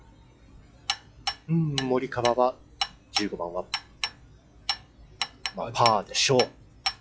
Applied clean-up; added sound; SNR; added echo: classical method log-MMSE.